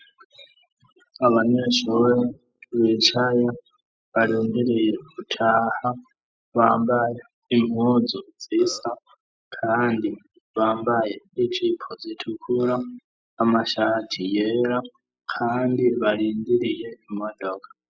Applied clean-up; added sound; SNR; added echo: classical method spectral subtraction.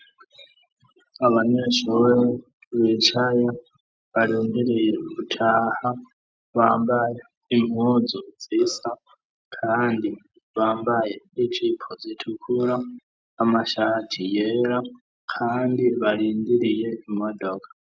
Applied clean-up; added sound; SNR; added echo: neural mask model RNNoise.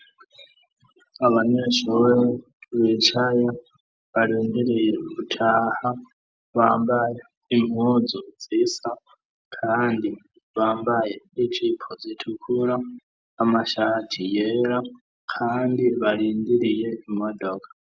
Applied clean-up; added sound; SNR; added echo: none; none; none; none.